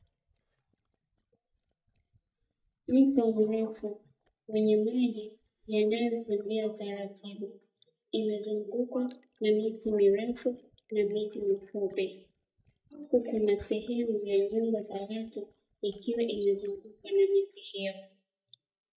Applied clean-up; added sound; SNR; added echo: neural mask model DeepFilterNet 3.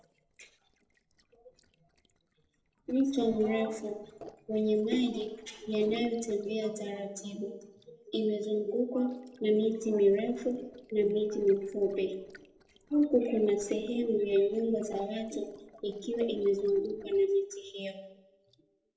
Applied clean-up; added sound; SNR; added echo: neural separator model SepFormer DNS4.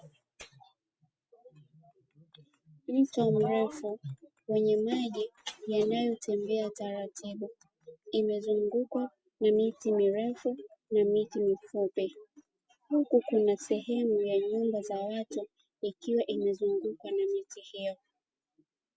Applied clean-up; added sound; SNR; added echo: none; none; none; none.